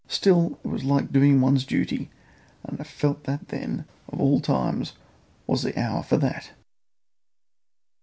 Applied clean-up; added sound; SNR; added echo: none; none; none; none.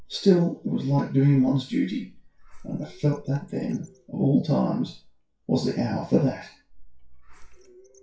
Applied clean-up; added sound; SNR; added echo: classical method WPE with log-MMSE.